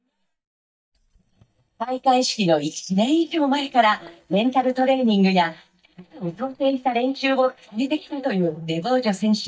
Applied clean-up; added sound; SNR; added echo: neural mask model DeepFilterNet 3.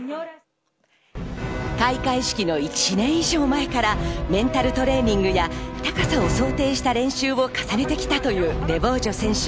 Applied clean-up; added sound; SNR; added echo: none; none; none; none.